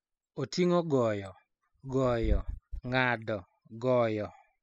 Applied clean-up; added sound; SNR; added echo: classical method spectral subtraction.